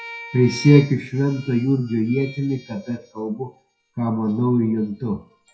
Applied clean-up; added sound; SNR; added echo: classical method WPE with log-MMSE.